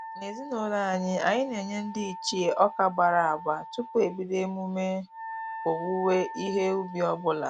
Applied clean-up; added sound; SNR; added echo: none; Wind instrument, woodwind instrument; 13 dB; none.